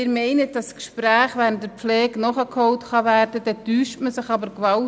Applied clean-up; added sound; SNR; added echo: none; none; none; none.